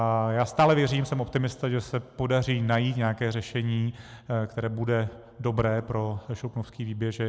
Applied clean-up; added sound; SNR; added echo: none; none; none; none.